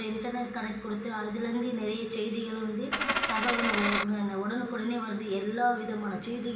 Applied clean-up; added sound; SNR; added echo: none; Coin (dropping); -4 dB; reverberation time 1.1 s.